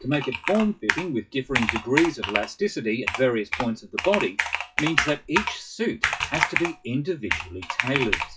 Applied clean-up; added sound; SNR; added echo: classical method WPE with log-MMSE.